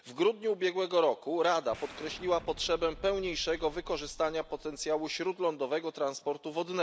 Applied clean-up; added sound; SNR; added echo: none; Explosion; 18 dB; none.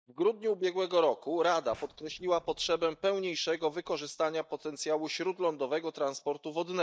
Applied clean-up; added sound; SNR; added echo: neural mask model DeepFilterNet 3.